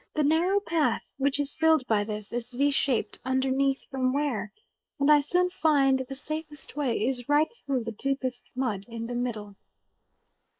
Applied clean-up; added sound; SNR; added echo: neural mask model Resemble Enhance denoiser.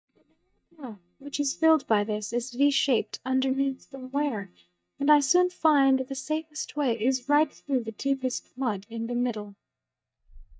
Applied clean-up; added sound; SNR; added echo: neural mask model DeepFilterNet 3.